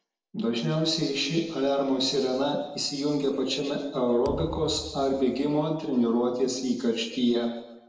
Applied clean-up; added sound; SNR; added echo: none; Thump, thud; 17 dB; reverberation time 1.0 s.